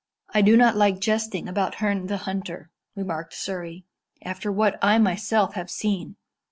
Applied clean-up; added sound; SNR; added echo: none; none; none; none.